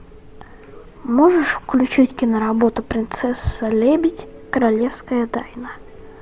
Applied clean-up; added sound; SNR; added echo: none; none; none; none.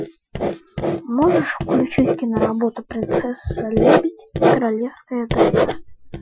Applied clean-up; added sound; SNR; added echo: classical method Wiener filter.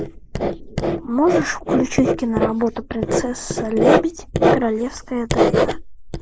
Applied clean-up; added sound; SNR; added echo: neural mask model Resemble Enhance denoiser.